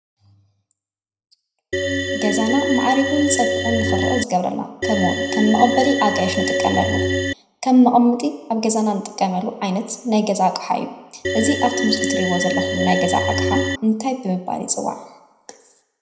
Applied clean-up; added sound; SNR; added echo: none; Organ; 0 dB; reverberation time 0.7 s.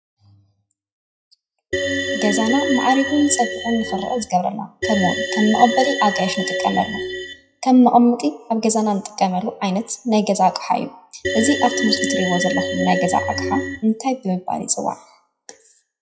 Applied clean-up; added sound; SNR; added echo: classical method WPE with log-MMSE.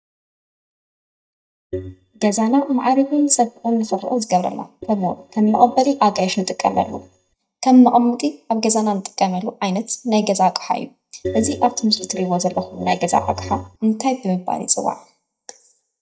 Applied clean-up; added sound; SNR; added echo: neural mask model DeepFilterNet 3.